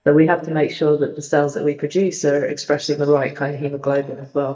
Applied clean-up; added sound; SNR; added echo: neural mask model DeepFilterNet 3.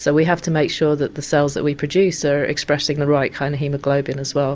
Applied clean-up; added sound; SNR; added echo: none; none; none; none.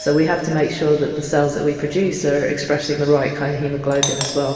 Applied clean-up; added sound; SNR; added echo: none; Doorbell; 14 dB; reverberation time 2.4 s.